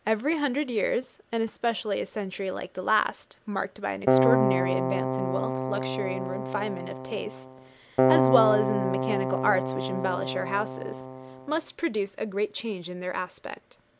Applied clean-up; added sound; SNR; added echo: none; Keyboard (musical); -2 dB; none.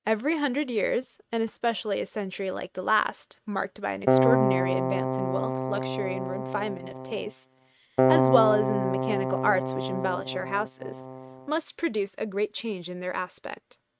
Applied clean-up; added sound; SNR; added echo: neural mask model RNNoise.